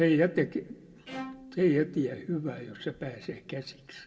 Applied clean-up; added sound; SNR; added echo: none; Bowed string instrument; 17 dB; reverberation time 0.8 s.